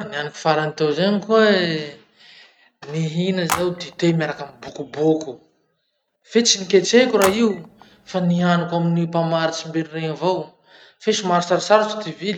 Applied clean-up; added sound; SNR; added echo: none; Telephone; 12 dB; none.